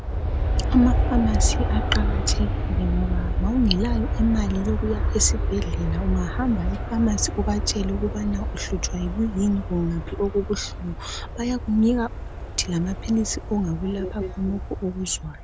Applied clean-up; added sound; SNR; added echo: none; Aircraft; 0 dB; none.